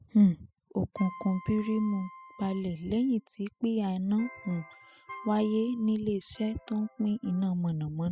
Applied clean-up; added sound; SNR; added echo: classical method spectral subtraction.